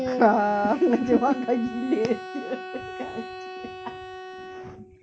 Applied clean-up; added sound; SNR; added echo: none; Bowed string instrument; 13 dB; none.